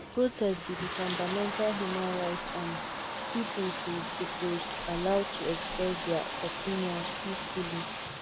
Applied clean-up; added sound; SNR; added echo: none; Bathtub (filling or washing); 1 dB; none.